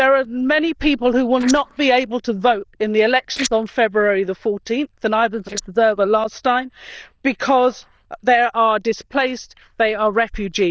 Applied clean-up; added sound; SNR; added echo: neural diffusion model UNIVERSE++.